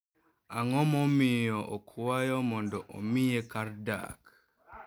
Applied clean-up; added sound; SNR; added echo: none; none; none; none.